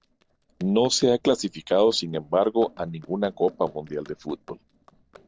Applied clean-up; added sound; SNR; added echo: neural separator model SepFormer DNS4.